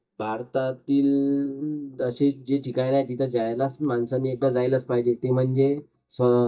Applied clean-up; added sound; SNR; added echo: neural mask model DeepFilterNet 3.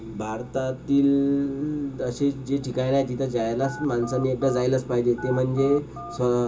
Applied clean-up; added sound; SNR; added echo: none; Telephone; 14 dB; reverberation time 0.2 s.